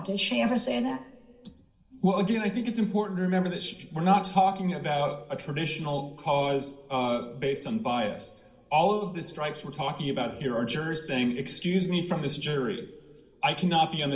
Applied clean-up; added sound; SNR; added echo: none; none; none; reverberation time 2.4 s.